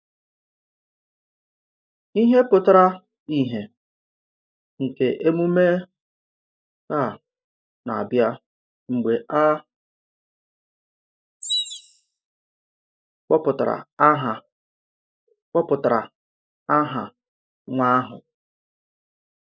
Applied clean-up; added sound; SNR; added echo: neural mask model Resemble Enhance denoiser.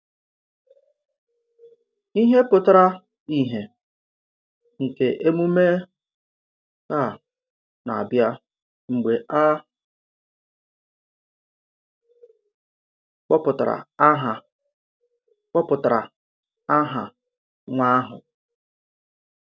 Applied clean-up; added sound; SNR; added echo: none; none; none; none.